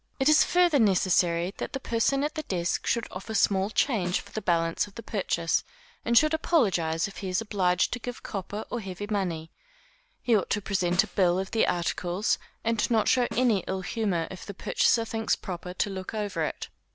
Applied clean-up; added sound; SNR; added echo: none; Snare drum; 18 dB; none.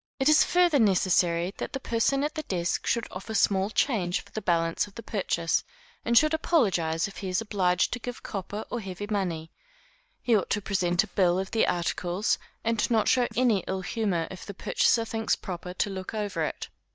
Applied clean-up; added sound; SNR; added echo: neural mask model DeepFilterNet 3.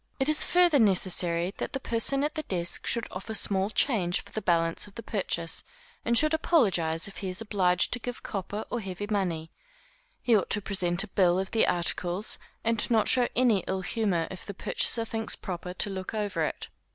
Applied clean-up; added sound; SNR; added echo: none; none; none; none.